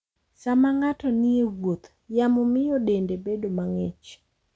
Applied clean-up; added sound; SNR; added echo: none; none; none; none.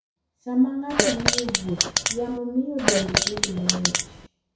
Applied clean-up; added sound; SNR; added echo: none; Fart; -4 dB; reverberation time 0.6 s.